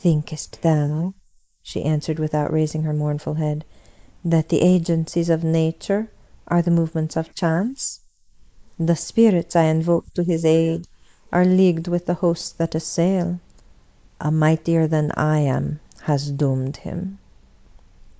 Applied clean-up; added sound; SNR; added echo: neural mask model Resemble Enhance denoiser.